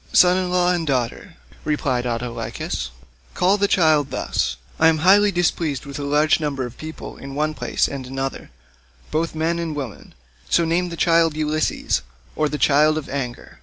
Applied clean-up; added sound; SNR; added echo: none; none; none; none.